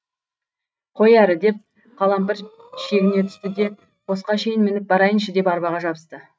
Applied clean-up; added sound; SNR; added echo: neural mask model RNNoise.